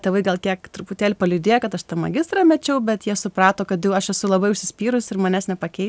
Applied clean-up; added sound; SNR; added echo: none; none; none; none.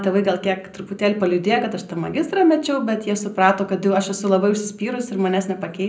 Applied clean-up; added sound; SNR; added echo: none; none; none; reverberation time 0.4 s.